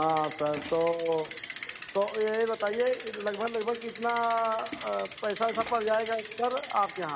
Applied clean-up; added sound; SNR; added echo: none; Bicycle; 13 dB; none.